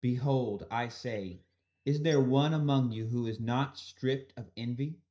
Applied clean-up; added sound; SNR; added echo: neural mask model DeepFilterNet 3.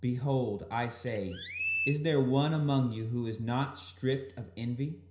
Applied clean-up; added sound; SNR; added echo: none; Chirp, tweet; 5 dB; reverberation time 0.5 s.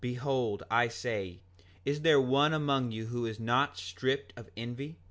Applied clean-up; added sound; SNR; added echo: none; none; none; none.